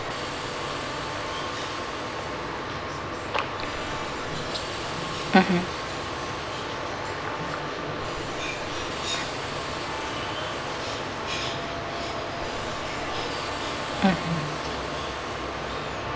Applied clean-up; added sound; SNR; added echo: none; Hiss + Trumpet; 10 dB; none.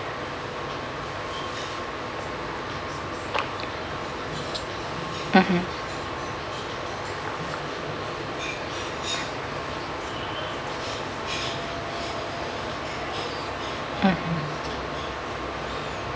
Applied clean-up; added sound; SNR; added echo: none; none; none; none.